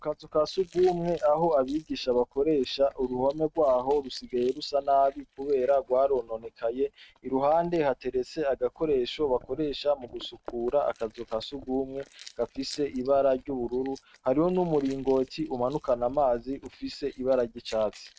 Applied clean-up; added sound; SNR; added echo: neural mask model RNNoise.